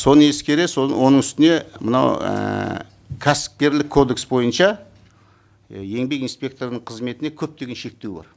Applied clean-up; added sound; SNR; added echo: none; none; none; none.